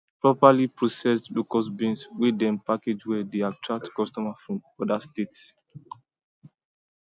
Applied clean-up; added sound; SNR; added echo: none; none; none; none.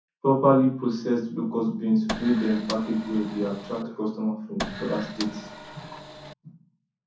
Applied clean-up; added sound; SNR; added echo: none; Printer; 11 dB; reverberation time 0.6 s.